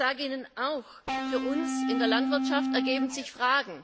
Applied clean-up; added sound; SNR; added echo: none; Electric guitar / Bass guitar; -2 dB; none.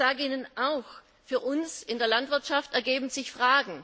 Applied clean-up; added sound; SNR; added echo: none; none; none; none.